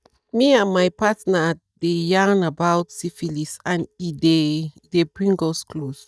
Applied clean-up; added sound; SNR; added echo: neural mask model DeepFilterNet 3.